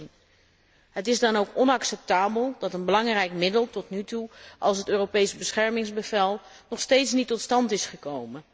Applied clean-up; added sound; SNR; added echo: none; none; none; none.